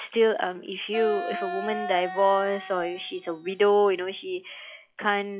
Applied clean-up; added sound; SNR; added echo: classical method log-MMSE.